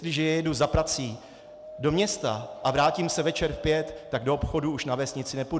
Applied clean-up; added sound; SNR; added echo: none; Wind; 17 dB; none.